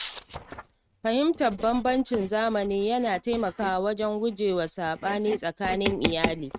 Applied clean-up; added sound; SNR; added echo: neural mask model RNNoise.